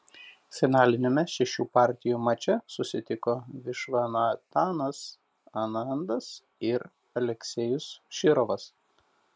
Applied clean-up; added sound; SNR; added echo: none; none; none; none.